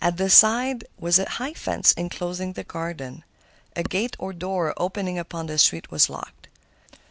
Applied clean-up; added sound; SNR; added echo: none; none; none; none.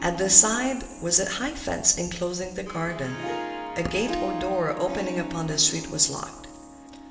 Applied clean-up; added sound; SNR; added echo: none; Harp; 10 dB; reverberation time 1.5 s.